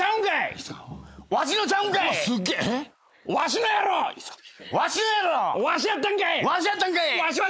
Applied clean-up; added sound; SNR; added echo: neural mask model Resemble Enhance denoiser.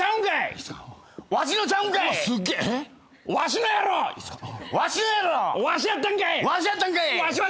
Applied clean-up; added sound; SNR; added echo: none; none; none; none.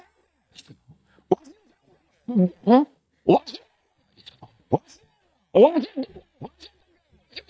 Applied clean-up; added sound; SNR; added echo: neural mask model DeepFilterNet 3.